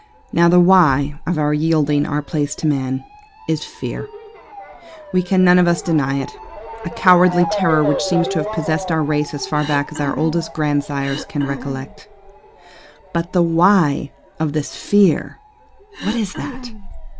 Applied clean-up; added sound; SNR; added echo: none; Cough + Motor vehicle (road) / Siren; 12 dB; none.